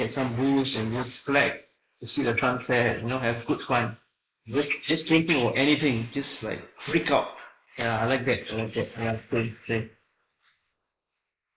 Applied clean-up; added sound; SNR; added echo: neural mask model Resemble Enhance denoiser.